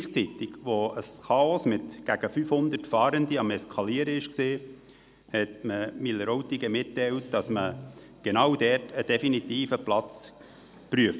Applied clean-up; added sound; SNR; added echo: none; none; none; none.